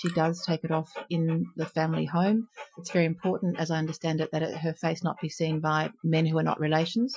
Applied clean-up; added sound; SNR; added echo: classical method Wiener filter.